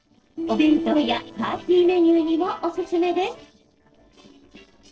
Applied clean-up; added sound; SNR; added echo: neural separator model SepFormer DNS4.